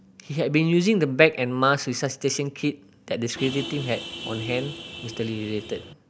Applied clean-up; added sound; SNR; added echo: none; Vehicle horn, car horn, honking; 11 dB; none.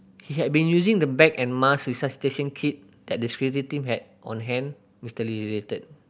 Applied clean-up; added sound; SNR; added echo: none; none; none; none.